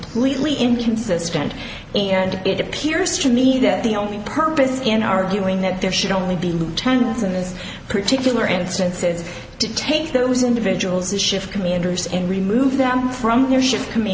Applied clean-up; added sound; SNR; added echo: none; none; none; none.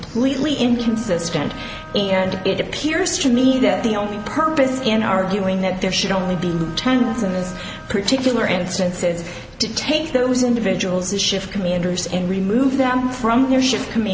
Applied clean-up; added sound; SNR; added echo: none; Wind instrument, woodwind instrument; 19 dB; none.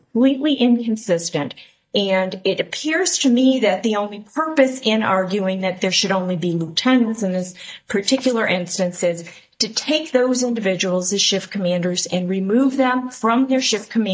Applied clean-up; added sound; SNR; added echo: neural mask model DeepFilterNet 3.